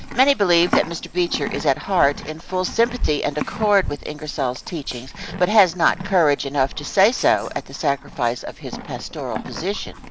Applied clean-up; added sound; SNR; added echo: none; Livestock, farm animals, working animals; 10 dB; none.